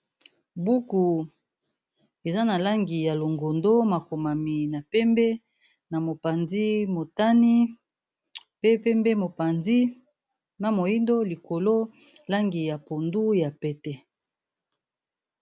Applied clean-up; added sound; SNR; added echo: none; none; none; none.